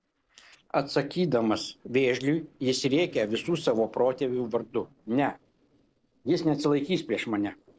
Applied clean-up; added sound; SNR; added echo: neural separator model SepFormer DNS4.